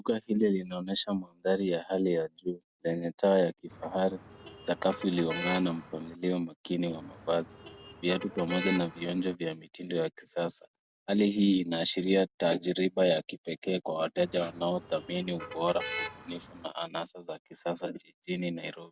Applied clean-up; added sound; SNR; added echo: none; Motor vehicle (road); 11 dB; none.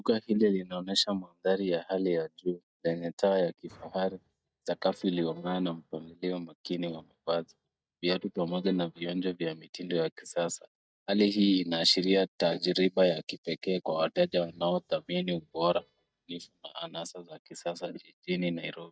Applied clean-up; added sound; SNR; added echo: neural mask model DeepFilterNet 3.